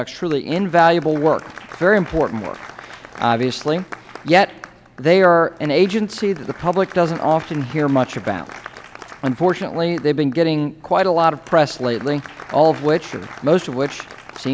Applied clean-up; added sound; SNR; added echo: none; Applause; 19 dB; none.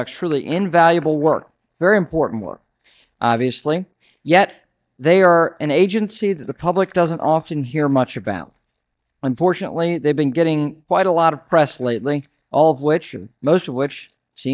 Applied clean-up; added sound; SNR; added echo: neural mask model DeepFilterNet 3.